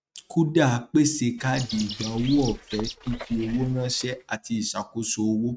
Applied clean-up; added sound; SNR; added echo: neural mask model RNNoise.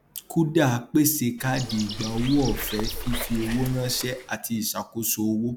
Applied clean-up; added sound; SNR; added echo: none; Bird; 7 dB; none.